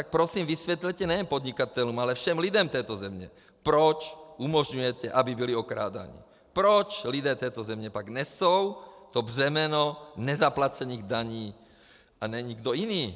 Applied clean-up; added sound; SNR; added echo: none; none; none; none.